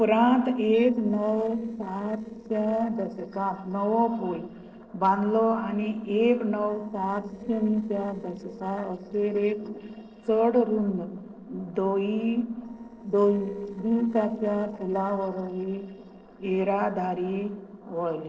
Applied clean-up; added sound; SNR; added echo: neural separator model SepFormer DNS4.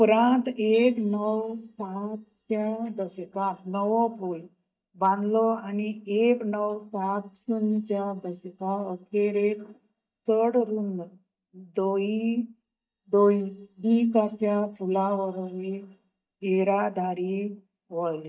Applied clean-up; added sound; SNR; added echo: neural mask model DeepFilterNet 3.